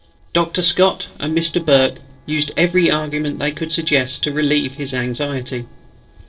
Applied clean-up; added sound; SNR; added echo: neural separator model SepFormer DNS4.